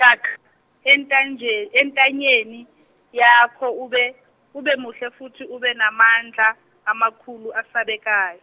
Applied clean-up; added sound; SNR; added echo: none; none; none; none.